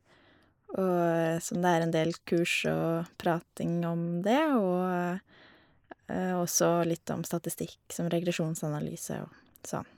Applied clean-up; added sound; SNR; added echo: neural mask model Resemble Enhance denoiser.